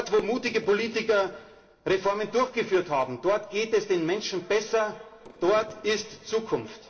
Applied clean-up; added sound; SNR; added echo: neural separator model SepFormer DNS4.